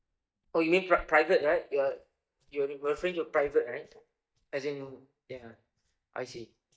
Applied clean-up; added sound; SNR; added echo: neural mask model DeepFilterNet 3.